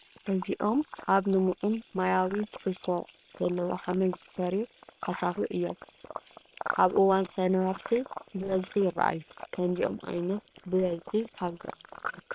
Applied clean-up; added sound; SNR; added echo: neural separator model SepFormer WHAM!.